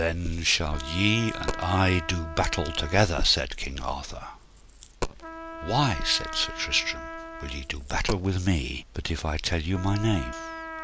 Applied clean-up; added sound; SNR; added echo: none; Coin (dropping) + Trumpet; 11 dB; none.